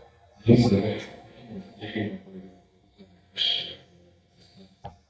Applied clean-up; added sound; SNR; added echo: neural mask model DeepFilterNet 3.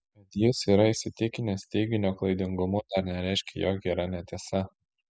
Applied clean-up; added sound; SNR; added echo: none; none; none; none.